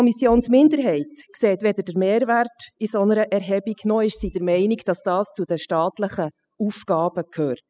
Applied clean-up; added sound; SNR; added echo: classical method spectral subtraction.